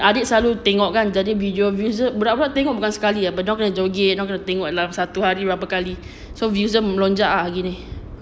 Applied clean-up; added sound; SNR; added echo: none; none; none; none.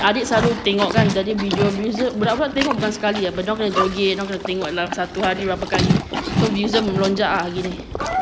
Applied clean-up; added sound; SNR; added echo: none; Livestock, farm animals, working animals; 3 dB; none.